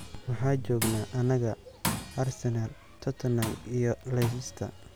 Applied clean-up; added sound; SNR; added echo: none; Tools; 9 dB; none.